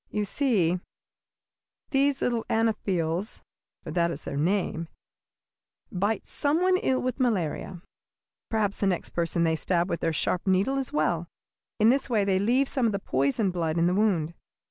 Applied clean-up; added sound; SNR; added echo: none; none; none; none.